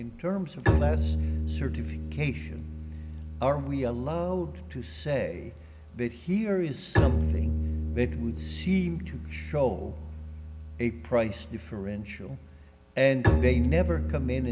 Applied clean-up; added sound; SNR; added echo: none; Bowed string instrument; 0 dB; none.